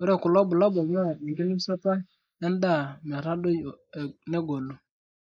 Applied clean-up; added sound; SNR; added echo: neural mask model Resemble Enhance denoiser.